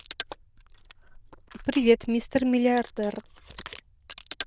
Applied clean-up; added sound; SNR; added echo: neural diffusion model UNIVERSE++.